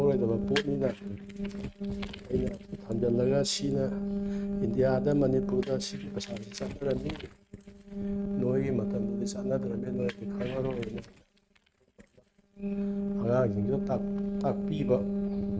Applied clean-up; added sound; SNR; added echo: neural mask model RNNoise.